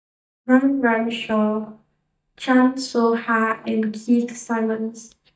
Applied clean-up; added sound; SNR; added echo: neural mask model DeepFilterNet 3.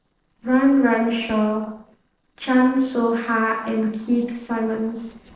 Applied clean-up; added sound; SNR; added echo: neural separator model SepFormer DNS4.